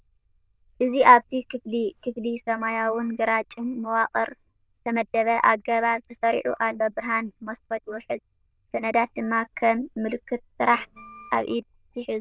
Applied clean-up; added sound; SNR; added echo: neural diffusion model UNIVERSE++.